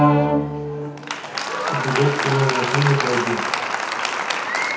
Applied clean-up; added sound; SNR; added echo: none; Applause; -3 dB; reverberation time 0.6 s.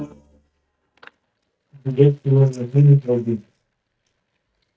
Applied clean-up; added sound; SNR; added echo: neural mask model DeepFilterNet 3.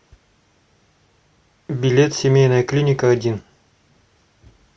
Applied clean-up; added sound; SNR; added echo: none; none; none; none.